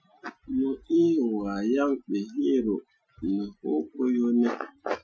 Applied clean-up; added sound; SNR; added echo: classical method Wiener filter.